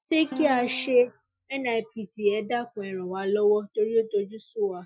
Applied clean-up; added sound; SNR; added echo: classical method Wiener filter.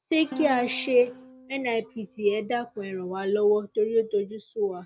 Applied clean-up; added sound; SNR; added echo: none; Plucked string instrument; 17 dB; none.